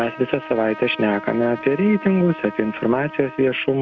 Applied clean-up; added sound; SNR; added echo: none; Trumpet; 16 dB; none.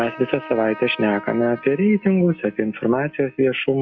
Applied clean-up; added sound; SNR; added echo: classical method log-MMSE.